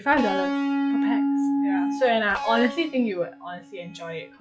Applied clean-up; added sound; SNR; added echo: classical method log-MMSE.